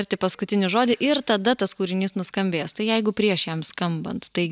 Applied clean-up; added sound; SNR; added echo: none; none; none; none.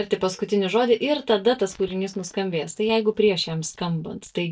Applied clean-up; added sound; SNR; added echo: neural mask model DeepFilterNet 3.